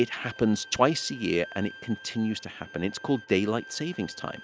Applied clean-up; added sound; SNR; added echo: none; Bowed string instrument; 18 dB; none.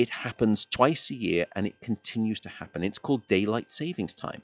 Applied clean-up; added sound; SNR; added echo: classical method log-MMSE.